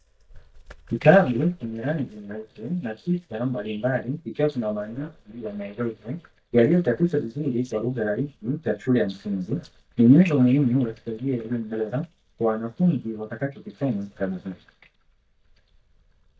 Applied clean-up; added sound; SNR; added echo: neural mask model DeepFilterNet 3.